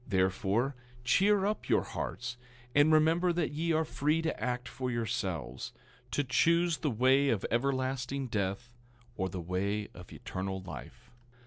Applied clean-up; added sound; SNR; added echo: none; none; none; none.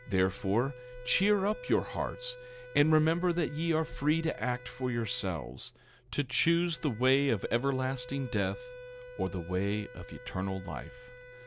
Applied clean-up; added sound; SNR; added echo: none; Wind instrument, woodwind instrument; 17 dB; none.